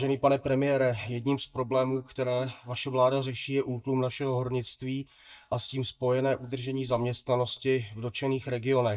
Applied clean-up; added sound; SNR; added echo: neural mask model DeepFilterNet 3.